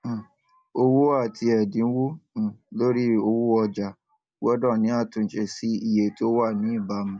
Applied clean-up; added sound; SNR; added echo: none; none; none; none.